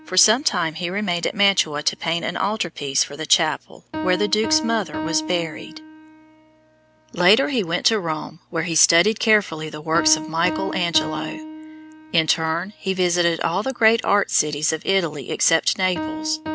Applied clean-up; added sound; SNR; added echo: none; Piano; 12 dB; none.